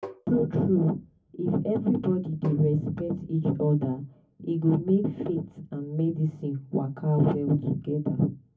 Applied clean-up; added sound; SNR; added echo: none; Tap; 15 dB; reverberation time 0.3 s.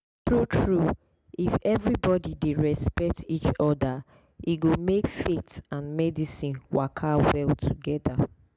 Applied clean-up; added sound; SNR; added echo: none; none; none; none.